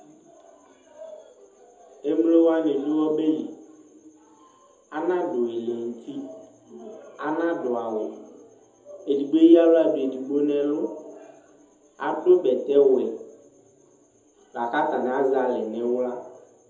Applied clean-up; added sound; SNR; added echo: none; none; none; reverberation time 0.8 s.